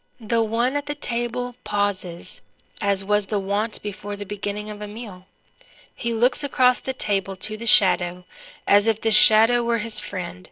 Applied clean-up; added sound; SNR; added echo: neural separator model SepFormer DNS4.